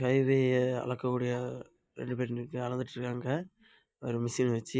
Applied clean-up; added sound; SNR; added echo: neural mask model DeepFilterNet 3.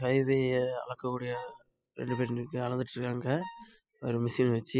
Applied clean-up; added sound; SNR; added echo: classical method spectral subtraction.